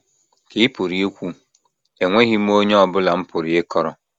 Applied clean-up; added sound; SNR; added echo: none; none; none; none.